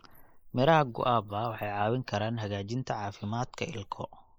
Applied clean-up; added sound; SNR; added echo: neural mask model Resemble Enhance denoiser.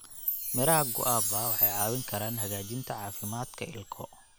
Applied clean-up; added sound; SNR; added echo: none; Chime; -1 dB; none.